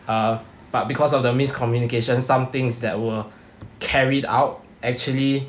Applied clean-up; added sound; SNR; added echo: none; none; none; none.